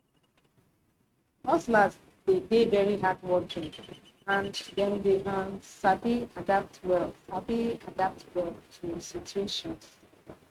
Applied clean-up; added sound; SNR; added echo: neural mask model RNNoise.